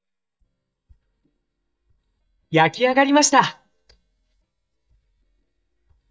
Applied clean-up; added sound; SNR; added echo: neural mask model DeepFilterNet 3.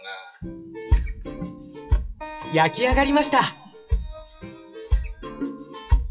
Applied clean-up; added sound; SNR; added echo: classical method WPE with log-MMSE.